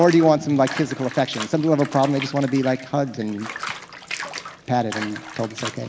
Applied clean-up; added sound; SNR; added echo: none; Bathtub (filling or washing) / Water; 13 dB; none.